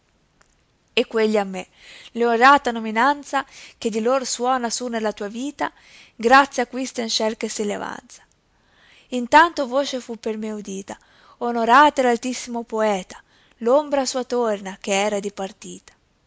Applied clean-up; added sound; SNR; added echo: none; none; none; none.